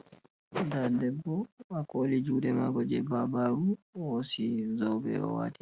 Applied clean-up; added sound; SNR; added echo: none; none; none; none.